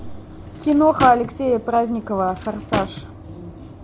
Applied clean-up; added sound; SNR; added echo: none; Drawer open or close / Wood; 11 dB; none.